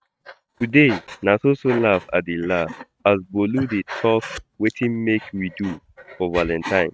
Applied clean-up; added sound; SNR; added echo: neural mask model RNNoise.